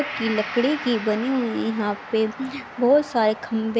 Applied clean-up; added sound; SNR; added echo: none; Gong; 13 dB; none.